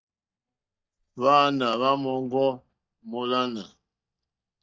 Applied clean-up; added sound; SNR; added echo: neural mask model DeepFilterNet 3.